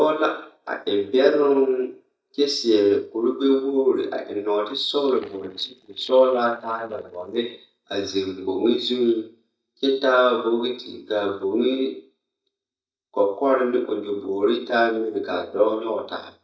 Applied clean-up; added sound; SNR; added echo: neural mask model DeepFilterNet 3.